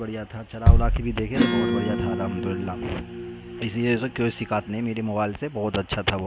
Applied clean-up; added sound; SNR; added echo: none; Acoustic guitar / Strum + Bass drum; -4 dB; none.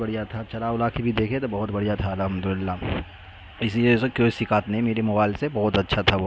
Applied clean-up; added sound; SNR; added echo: none; none; none; none.